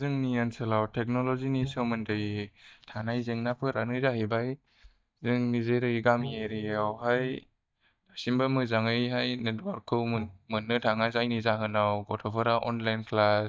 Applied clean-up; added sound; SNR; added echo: neural mask model DeepFilterNet 3.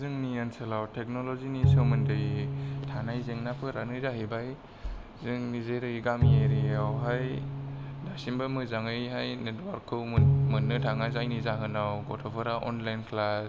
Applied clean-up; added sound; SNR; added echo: none; Bowed string instrument; -4 dB; none.